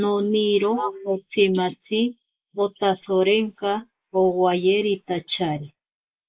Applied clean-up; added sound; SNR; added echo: neural mask model Resemble Enhance denoiser.